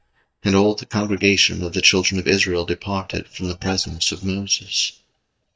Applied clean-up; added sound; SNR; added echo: neural mask model DeepFilterNet 3.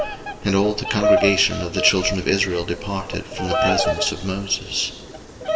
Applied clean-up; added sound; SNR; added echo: none; Bird vocalization, bird call, bird song; 2 dB; reverberation time 1.9 s.